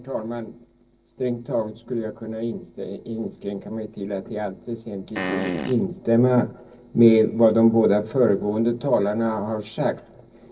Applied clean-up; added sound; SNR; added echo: neural separator model SepFormer DNS4.